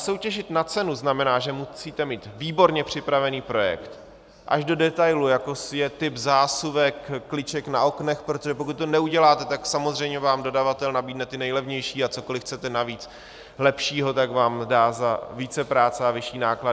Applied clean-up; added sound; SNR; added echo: none; none; none; none.